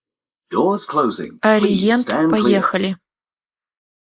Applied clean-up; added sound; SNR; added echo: neural mask model Resemble Enhance denoiser.